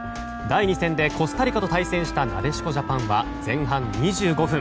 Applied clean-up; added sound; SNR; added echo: none; Wind instrument, woodwind instrument; 10 dB; none.